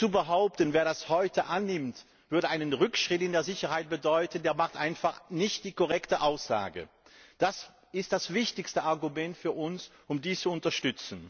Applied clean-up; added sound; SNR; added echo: none; none; none; none.